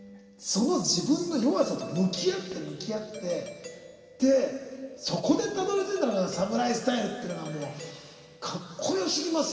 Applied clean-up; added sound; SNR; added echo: none; Doorbell; 19 dB; reverberation time 2.1 s.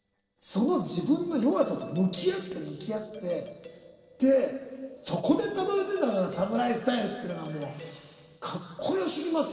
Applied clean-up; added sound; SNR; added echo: neural separator model SepFormer DNS4.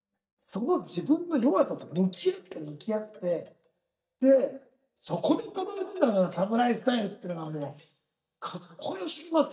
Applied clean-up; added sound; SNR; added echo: neural mask model DeepFilterNet 3.